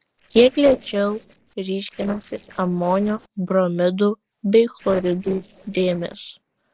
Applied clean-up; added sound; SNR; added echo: neural separator model SepFormer DNS4.